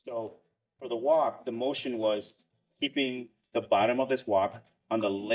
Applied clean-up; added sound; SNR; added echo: neural mask model DeepFilterNet 3.